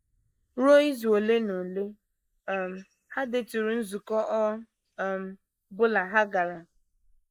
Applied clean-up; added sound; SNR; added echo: neural mask model Resemble Enhance denoiser.